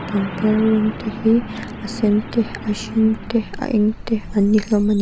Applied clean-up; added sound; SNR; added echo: none; Truck; 11 dB; none.